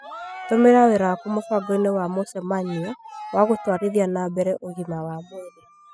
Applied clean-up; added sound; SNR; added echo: classical method spectral subtraction.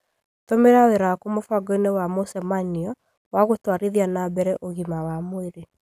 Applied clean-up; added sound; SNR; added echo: none; none; none; none.